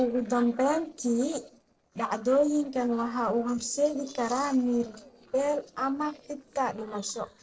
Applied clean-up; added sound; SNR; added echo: neural separator model SepFormer DNS4.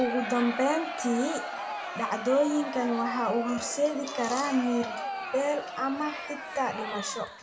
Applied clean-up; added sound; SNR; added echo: none; Crowd; 7 dB; reverberation time 0.3 s.